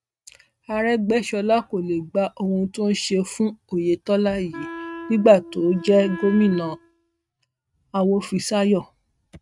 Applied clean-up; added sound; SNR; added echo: neural mask model RNNoise.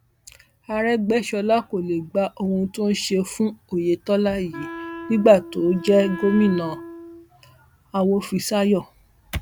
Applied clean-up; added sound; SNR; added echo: none; Wind instrument, woodwind instrument; 13 dB; none.